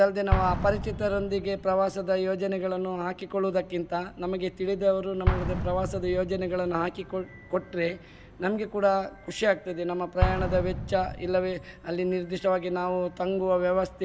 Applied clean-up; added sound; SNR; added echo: none; Explosion; 7 dB; none.